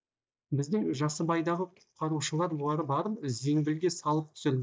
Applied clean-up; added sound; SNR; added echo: neural mask model DeepFilterNet 3.